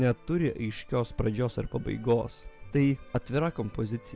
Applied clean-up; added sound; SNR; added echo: none; none; none; none.